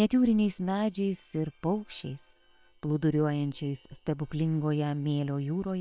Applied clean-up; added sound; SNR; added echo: neural separator model SepFormer WHAM!.